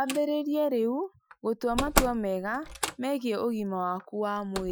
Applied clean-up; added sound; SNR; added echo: classical method Wiener filter.